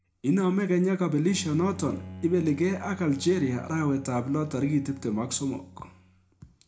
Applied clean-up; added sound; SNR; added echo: none; Bowed string instrument; 18 dB; reverberation time 0.4 s.